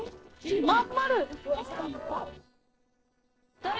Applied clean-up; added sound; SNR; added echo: neural separator model SepFormer DNS4.